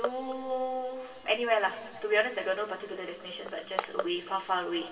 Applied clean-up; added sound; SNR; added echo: none; Crushing; 11 dB; reverberation time 2.3 s.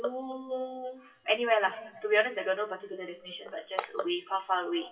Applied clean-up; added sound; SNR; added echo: classical method WPE with log-MMSE.